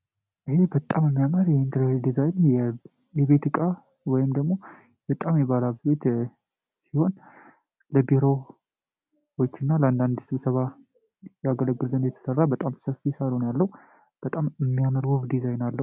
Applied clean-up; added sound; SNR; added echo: none; none; none; none.